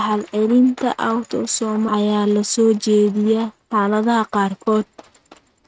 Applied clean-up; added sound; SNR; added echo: neural mask model RNNoise.